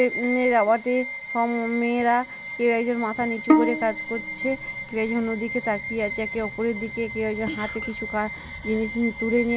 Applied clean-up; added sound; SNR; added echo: none; Bowed string instrument + Bowed string instrument; 5 dB; none.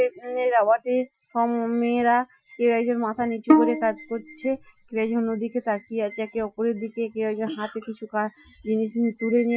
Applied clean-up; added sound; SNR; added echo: classical method Wiener filter.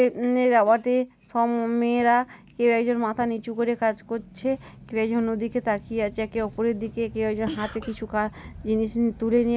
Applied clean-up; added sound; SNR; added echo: none; none; none; none.